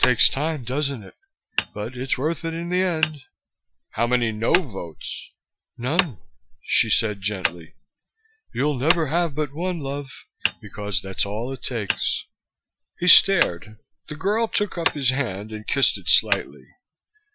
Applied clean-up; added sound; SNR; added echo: classical method Wiener filter.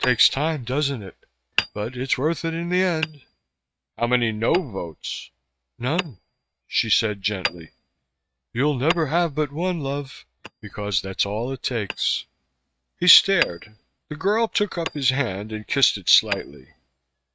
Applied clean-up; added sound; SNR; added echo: neural mask model RNNoise.